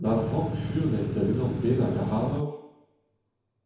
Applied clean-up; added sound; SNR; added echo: none; Engine / Truck / Car; 1 dB; reverberation time 1.0 s.